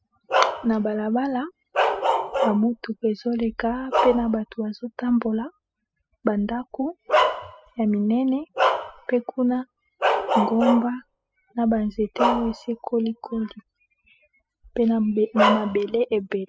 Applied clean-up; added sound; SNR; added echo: classical method spectral subtraction.